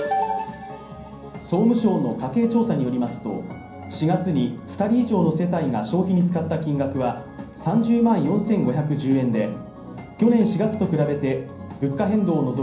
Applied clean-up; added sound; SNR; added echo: none; none; none; reverberation time 0.6 s.